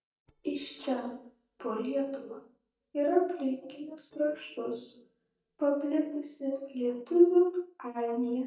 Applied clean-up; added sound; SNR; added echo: neural mask model DeepFilterNet 3.